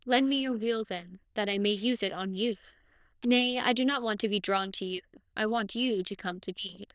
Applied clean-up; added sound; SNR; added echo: neural diffusion model UNIVERSE++.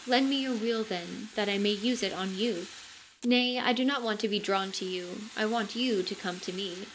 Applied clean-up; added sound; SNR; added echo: none; Fire; 17 dB; none.